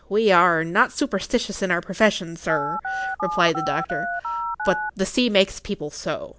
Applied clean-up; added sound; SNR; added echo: none; Telephone; 4 dB; none.